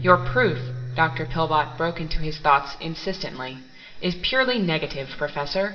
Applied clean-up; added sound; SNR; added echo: none; Guitar; 13 dB; reverberation time 2.5 s.